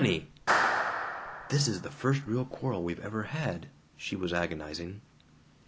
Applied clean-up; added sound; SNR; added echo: none; Clapping; 1 dB; none.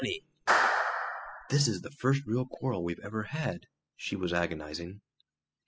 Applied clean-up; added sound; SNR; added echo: classical method spectral subtraction.